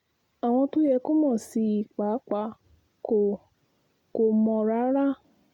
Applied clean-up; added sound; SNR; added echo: none; none; none; none.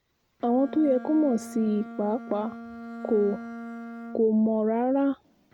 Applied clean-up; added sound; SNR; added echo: none; Bowed string instrument; 14 dB; none.